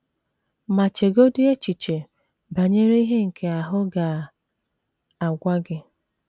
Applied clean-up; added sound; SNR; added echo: none; none; none; none.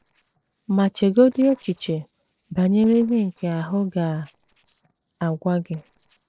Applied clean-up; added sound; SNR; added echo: neural separator model SepFormer DNS4.